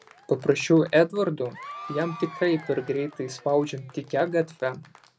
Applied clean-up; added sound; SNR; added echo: none; Applause / Crowd / Cheering; 19 dB; none.